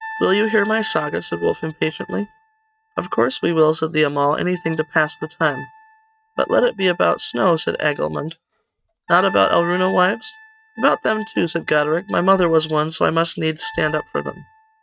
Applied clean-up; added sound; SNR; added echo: neural mask model RNNoise.